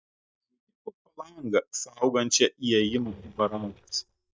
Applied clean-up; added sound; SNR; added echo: neural mask model DeepFilterNet 3.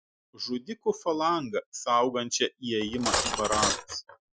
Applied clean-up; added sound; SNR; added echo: classical method Wiener filter.